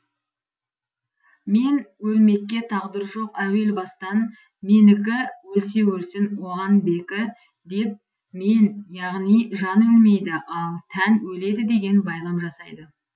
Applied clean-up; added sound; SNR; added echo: none; none; none; none.